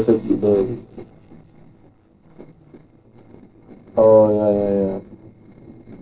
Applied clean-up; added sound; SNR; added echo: neural separator model SepFormer DNS4.